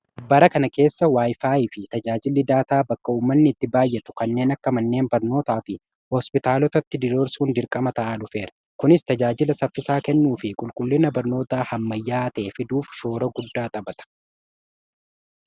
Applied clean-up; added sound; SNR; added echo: none; none; none; none.